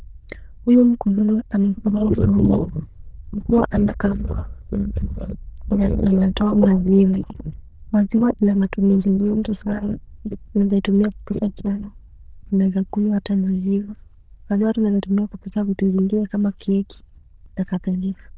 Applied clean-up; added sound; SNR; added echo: neural diffusion model UNIVERSE++.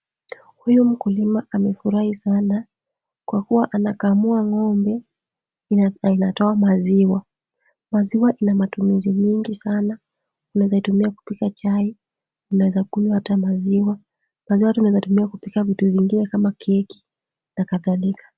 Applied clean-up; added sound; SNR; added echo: none; none; none; none.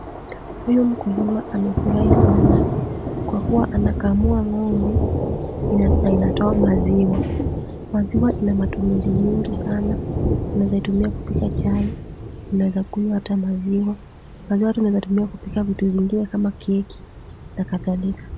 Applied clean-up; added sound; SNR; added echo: none; Thunder; 1 dB; none.